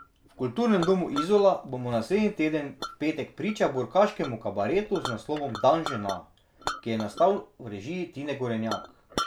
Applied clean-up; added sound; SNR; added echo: none; Chink, clink; 13 dB; none.